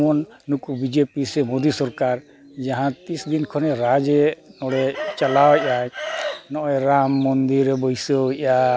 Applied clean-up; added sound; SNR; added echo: none; none; none; none.